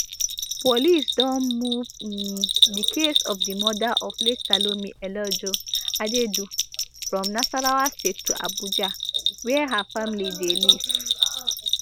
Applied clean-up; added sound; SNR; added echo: none; Bell; -1 dB; none.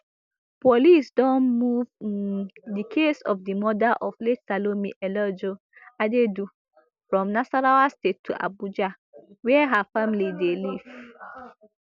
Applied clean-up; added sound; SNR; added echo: none; none; none; none.